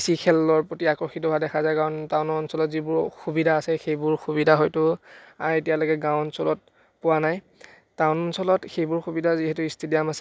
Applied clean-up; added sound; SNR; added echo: none; none; none; none.